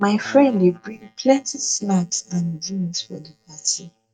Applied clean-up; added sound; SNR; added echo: neural mask model DeepFilterNet 3.